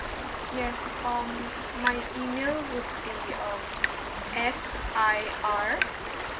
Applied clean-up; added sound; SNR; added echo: none; Stream + Drip / Water tap, faucet; 1 dB; none.